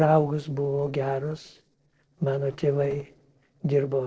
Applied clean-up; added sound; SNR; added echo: neural separator model SepFormer DNS4.